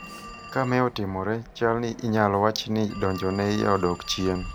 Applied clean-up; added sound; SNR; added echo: none; Telephone; 16 dB; none.